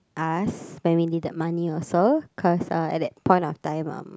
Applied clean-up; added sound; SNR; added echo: none; none; none; none.